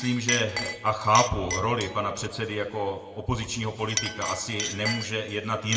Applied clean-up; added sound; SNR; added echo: none; Chink, clink; 7 dB; reverberation time 1.5 s.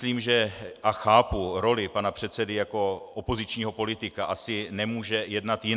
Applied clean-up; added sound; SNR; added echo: none; none; none; none.